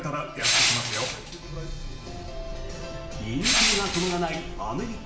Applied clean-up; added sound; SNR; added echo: none; Crushing; -3 dB; reverberation time 0.8 s.